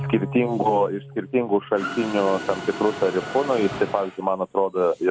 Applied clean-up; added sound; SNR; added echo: none; Mechanisms + Bowed string instrument; 11 dB; none.